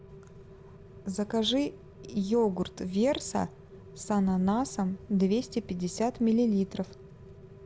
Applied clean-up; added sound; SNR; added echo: none; Rain; 18 dB; none.